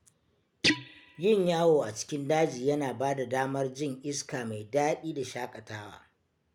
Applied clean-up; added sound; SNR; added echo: none; Guitar; 3 dB; none.